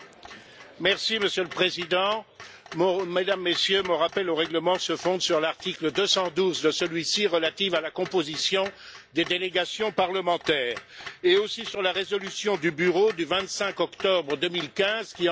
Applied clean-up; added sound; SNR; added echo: none; Clock; 19 dB; none.